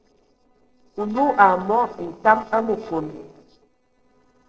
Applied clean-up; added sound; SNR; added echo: neural separator model SepFormer DNS4.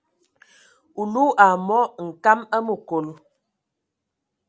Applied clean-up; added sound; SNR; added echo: none; none; none; none.